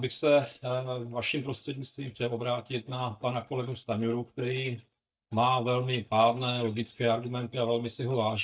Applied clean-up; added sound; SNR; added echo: neural mask model DeepFilterNet 3.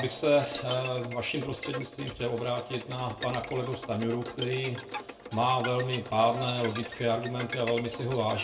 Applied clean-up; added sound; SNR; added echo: none; Bowed string instrument; 11 dB; reverberation time 0.2 s.